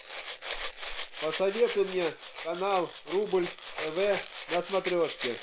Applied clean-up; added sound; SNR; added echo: none; Rattle (instrument); 9 dB; none.